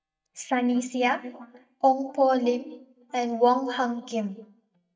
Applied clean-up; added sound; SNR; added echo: neural mask model DeepFilterNet 3.